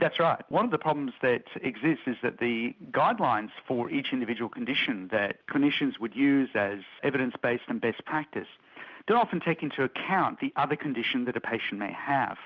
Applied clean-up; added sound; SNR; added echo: none; none; none; none.